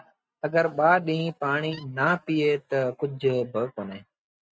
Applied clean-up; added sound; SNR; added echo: neural mask model RNNoise.